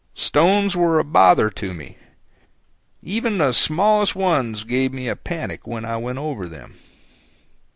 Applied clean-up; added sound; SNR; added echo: none; none; none; none.